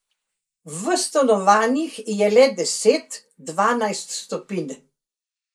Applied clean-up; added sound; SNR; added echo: neural mask model Resemble Enhance denoiser.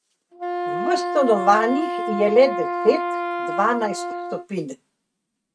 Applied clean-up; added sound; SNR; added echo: neural mask model RNNoise.